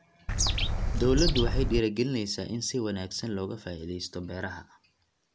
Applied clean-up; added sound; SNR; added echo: none; Bird; -5 dB; none.